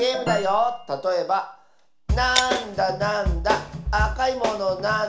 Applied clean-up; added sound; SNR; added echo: none; Shatter; 11 dB; reverberation time 0.4 s.